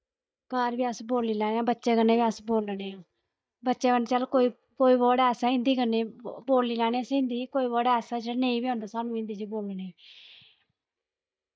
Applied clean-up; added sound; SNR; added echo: neural mask model DeepFilterNet 3.